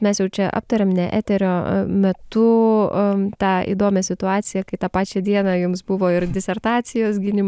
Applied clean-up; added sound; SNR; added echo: none; none; none; none.